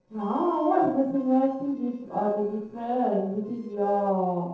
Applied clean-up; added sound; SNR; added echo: neural separator model SepFormer DNS4.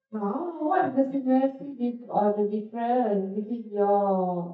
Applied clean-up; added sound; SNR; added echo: neural mask model DeepFilterNet 3.